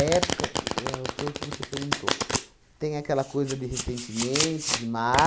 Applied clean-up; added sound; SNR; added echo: none; Domestic sounds, home sounds; 2 dB; none.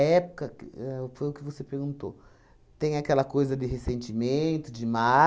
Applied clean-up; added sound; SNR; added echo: none; none; none; none.